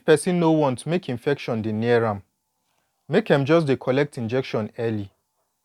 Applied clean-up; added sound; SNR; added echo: none; none; none; none.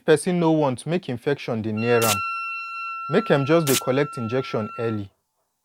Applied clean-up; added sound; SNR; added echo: none; Wind instrument, woodwind instrument + Domestic sounds, home sounds; 8 dB; none.